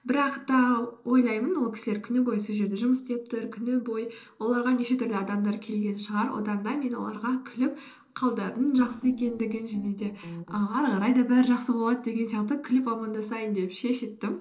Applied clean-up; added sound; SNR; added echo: neural separator model SepFormer DNS4.